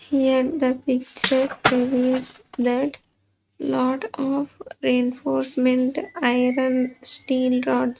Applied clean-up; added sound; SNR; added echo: neural mask model RNNoise.